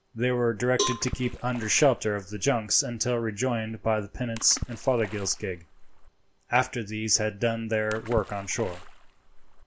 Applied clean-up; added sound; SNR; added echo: none; Cowbell + Water / Splash, splatter; 10 dB; none.